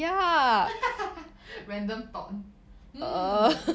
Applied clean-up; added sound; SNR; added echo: none; none; none; none.